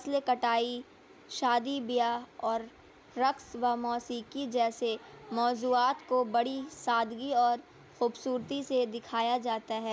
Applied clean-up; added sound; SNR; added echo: none; none; none; none.